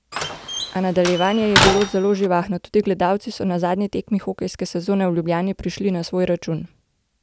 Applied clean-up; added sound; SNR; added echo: none; Slam; 1 dB; none.